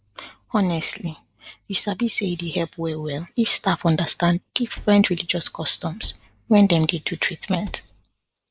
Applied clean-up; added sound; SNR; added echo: neural mask model Resemble Enhance denoiser.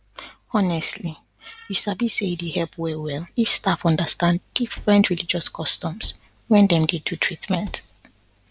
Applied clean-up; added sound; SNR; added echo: neural separator model SepFormer DNS4.